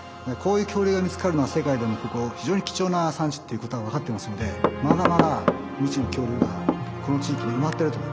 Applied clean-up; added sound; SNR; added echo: none; Knock / Wood; 2 dB; none.